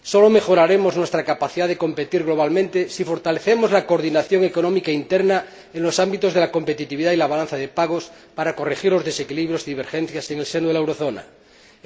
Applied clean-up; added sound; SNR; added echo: none; none; none; none.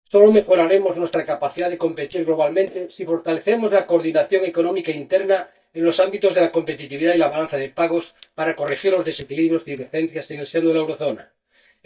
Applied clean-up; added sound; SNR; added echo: neural mask model DeepFilterNet 3.